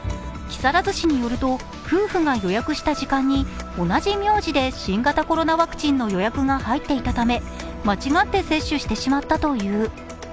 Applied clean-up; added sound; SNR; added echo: none; Bowed string instrument; 15 dB; none.